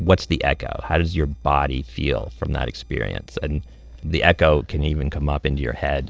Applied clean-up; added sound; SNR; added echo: neural separator model SepFormer DNS4.